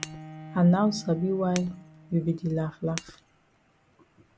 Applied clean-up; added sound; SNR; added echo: none; Shatter + Bowed string instrument; 16 dB; none.